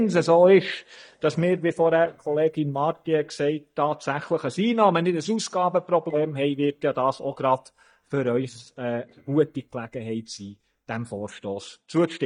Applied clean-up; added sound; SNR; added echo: neural mask model DeepFilterNet 3.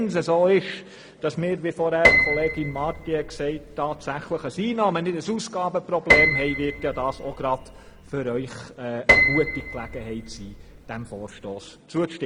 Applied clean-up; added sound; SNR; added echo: none; Piano; -1 dB; none.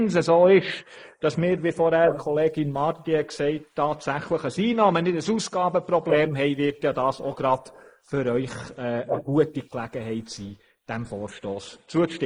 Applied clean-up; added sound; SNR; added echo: neural mask model Resemble Enhance denoiser.